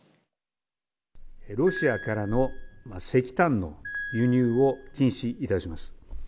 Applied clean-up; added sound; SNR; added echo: none; Piano; 14 dB; none.